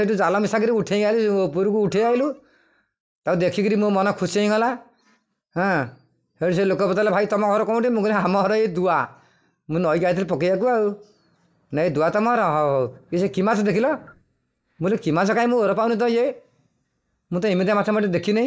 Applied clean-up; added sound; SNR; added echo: neural mask model DeepFilterNet 3.